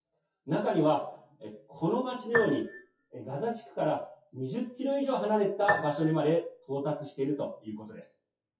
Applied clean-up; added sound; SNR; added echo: classical method WPE with log-MMSE.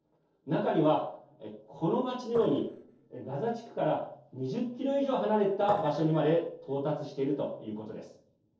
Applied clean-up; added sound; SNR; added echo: neural separator model SepFormer DNS4.